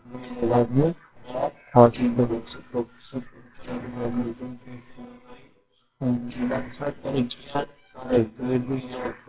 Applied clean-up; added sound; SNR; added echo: neural separator model SepFormer WHAMR!.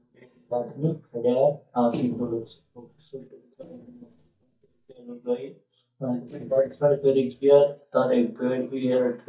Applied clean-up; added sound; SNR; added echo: neural mask model DeepFilterNet 3.